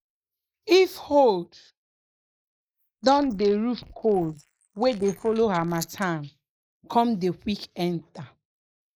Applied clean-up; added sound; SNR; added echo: neural mask model Resemble Enhance denoiser.